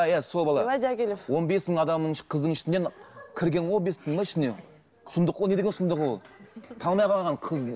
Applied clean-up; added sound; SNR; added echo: none; none; none; none.